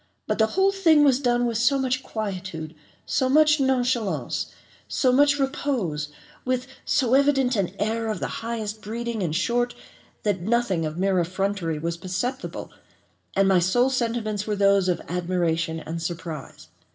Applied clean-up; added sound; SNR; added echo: none; none; none; reverberation time 0.5 s.